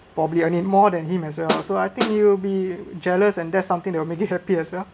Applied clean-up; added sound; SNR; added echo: none; Snare drum; 6 dB; none.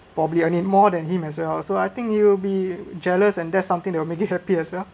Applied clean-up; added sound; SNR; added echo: none; none; none; none.